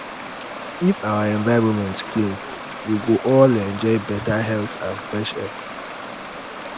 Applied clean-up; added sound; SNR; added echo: none; Stream; 11 dB; none.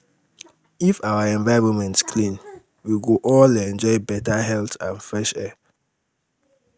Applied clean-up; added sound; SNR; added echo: none; none; none; none.